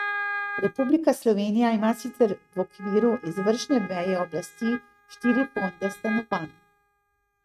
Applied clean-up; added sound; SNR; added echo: neural mask model RNNoise.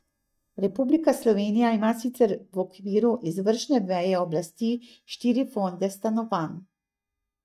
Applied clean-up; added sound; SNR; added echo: neural mask model DeepFilterNet 3.